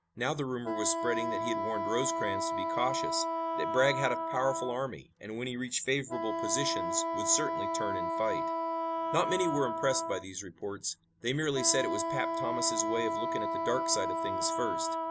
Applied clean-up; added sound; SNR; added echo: none; Wind instrument, woodwind instrument; 0 dB; none.